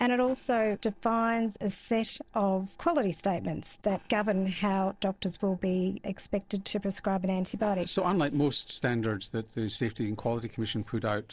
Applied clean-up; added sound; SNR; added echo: neural separator model SepFormer DNS4.